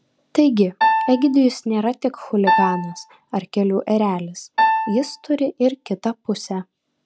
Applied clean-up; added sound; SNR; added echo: none; Piano; 2 dB; none.